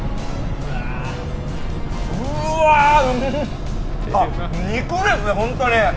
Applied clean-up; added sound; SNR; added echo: none; Boat, Water vehicle; 3 dB; none.